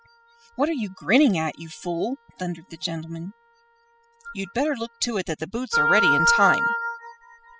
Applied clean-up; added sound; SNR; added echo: classical method spectral subtraction.